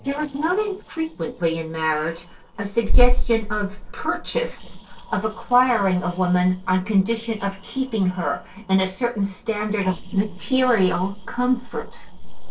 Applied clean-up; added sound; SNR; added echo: neural separator model SepFormer DNS4.